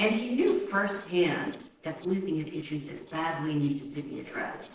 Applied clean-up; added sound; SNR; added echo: neural separator model SepFormer DNS4.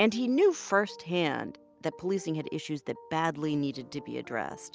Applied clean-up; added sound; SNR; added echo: none; none; none; none.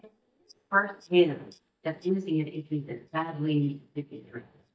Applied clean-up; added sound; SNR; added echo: neural mask model DeepFilterNet 3.